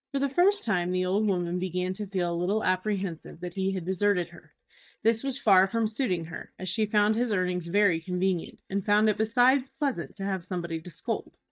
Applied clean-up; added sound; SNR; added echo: neural mask model DeepFilterNet 3.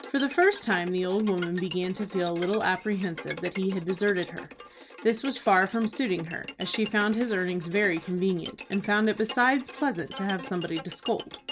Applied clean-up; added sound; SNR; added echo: none; Bowed string instrument; 15 dB; none.